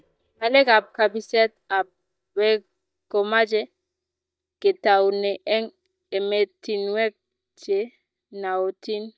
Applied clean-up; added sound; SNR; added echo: neural mask model DeepFilterNet 3.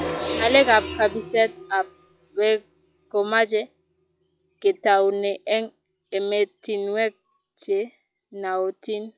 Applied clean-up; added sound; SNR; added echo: classical method log-MMSE.